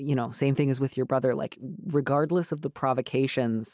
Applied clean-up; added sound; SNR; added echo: none; none; none; none.